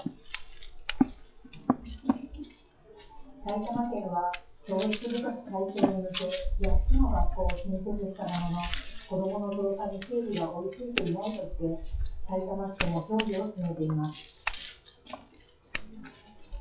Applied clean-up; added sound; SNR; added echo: classical method WPE with log-MMSE.